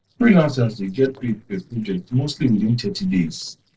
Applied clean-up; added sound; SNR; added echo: neural separator model SepFormer DNS4.